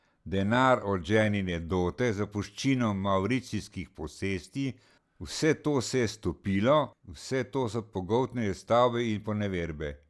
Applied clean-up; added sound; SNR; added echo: none; none; none; none.